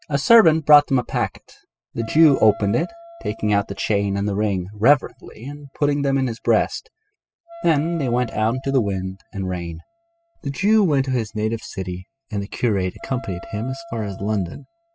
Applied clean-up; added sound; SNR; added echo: classical method spectral subtraction.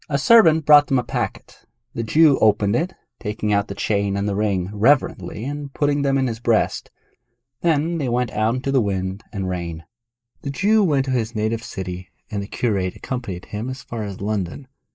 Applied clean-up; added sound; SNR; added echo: neural mask model Resemble Enhance denoiser.